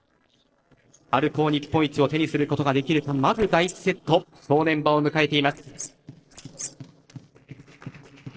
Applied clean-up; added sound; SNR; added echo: neural separator model SepFormer DNS4.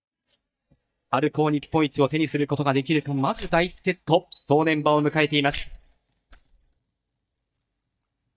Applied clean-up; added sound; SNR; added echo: neural mask model DeepFilterNet 3.